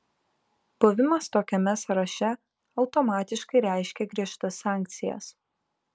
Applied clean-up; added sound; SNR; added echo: none; none; none; none.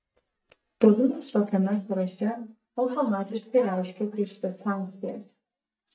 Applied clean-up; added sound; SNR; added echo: neural mask model DeepFilterNet 3.